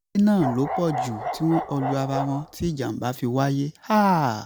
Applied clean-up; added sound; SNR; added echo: none; Bark; 8 dB; none.